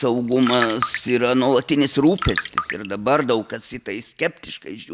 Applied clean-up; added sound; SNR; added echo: none; Trickle, dribble; 8 dB; none.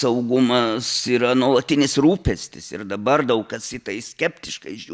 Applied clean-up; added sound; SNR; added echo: none; none; none; none.